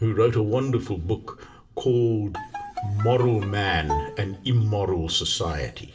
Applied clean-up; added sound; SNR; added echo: none; Bowed string instrument; 11 dB; reverberation time 0.8 s.